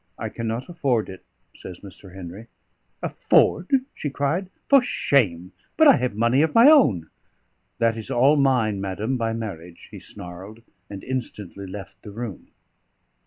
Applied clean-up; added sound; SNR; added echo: none; none; none; none.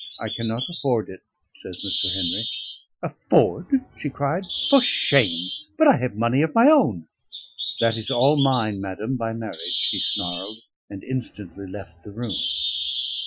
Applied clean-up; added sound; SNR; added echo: classical method Wiener filter.